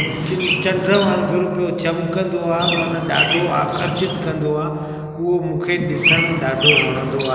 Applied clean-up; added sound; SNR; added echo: none; Chirp, tweet; 3 dB; none.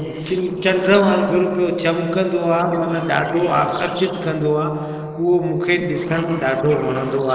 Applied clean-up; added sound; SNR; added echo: neural separator model SepFormer DNS4.